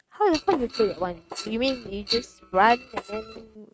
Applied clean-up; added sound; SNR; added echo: neural mask model RNNoise.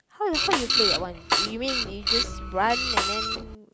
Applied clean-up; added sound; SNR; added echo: none; Printer + Snare drum; -4 dB; none.